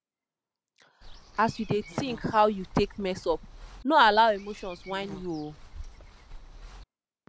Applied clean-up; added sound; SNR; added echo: none; Walk, footsteps / Insect; 16 dB; none.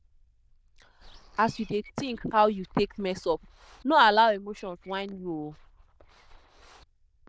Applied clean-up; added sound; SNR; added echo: neural diffusion model UNIVERSE++.